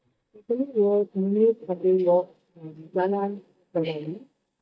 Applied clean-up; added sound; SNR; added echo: neural mask model DeepFilterNet 3.